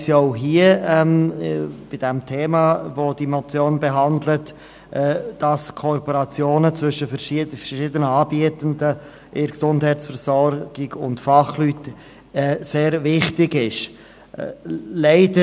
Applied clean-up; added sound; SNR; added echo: none; none; none; none.